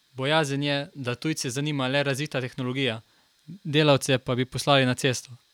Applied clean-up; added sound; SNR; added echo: none; none; none; none.